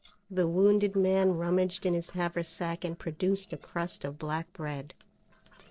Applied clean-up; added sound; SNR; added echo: neural separator model SepFormer DNS4.